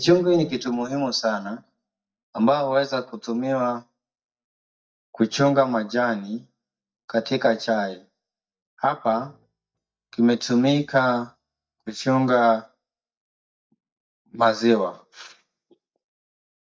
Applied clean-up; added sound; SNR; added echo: neural mask model DeepFilterNet 3.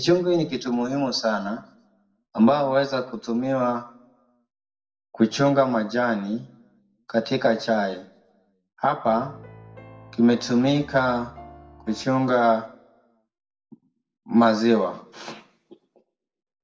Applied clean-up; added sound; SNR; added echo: none; Piano; 20 dB; reverberation time 0.5 s.